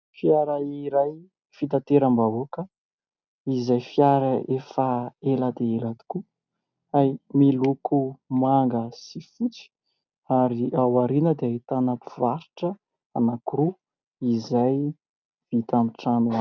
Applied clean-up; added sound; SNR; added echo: none; none; none; none.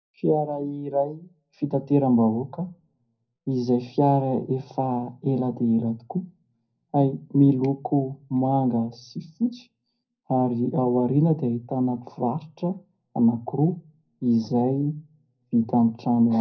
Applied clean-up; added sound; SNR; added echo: none; none; none; reverberation time 0.5 s.